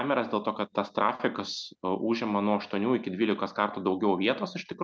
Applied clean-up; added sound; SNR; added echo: none; none; none; none.